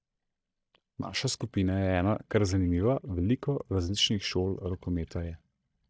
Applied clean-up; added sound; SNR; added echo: neural mask model DeepFilterNet 3.